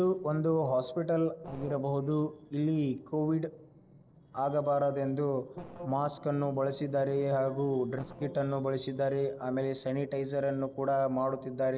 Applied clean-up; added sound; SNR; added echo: neural separator model SepFormer DNS4.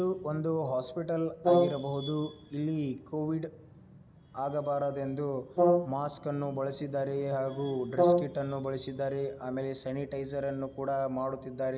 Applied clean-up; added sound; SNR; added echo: none; Brass instrument; -2 dB; none.